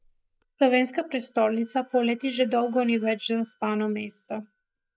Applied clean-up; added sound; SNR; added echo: neural mask model DeepFilterNet 3.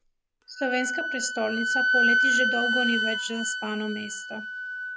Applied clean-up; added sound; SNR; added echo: none; Wind instrument, woodwind instrument; -4 dB; none.